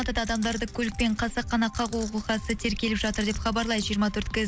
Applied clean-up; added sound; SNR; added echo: none; Keys jangling; 17 dB; none.